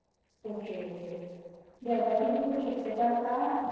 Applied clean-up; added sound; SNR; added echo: neural separator model SepFormer DNS4.